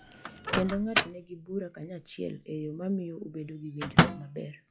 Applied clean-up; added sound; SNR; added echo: classical method log-MMSE.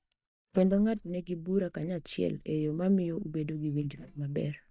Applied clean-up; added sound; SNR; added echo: neural mask model DeepFilterNet 3.